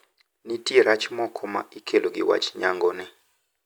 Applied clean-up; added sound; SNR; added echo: none; none; none; none.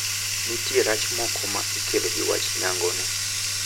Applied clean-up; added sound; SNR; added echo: none; Bathtub (filling or washing); -3 dB; none.